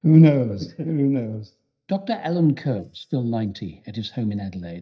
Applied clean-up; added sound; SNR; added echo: neural mask model DeepFilterNet 3.